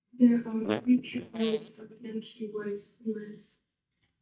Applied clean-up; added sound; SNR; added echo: neural mask model DeepFilterNet 3.